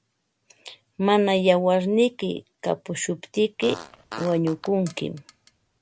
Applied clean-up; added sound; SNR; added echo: none; Fart; 17 dB; none.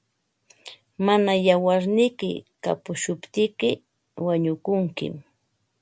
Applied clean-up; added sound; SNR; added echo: none; none; none; none.